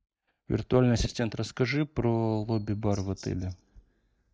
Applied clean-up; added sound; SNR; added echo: neural mask model DeepFilterNet 3.